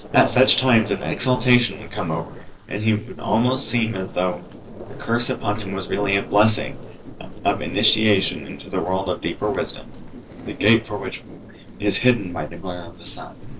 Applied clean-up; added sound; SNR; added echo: neural separator model SepFormer DNS4.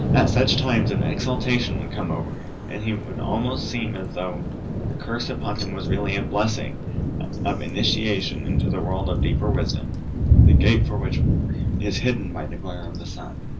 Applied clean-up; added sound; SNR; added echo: none; Thunder / Rain; -4 dB; reverberation time 0.4 s.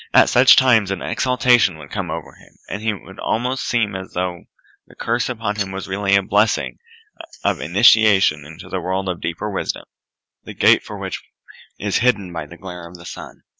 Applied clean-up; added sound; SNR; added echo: none; none; none; none.